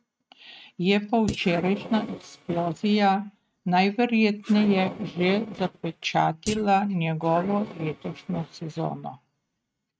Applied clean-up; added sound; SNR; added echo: neural mask model RNNoise.